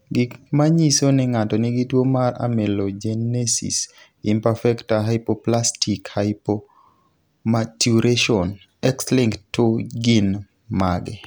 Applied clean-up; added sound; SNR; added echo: none; none; none; none.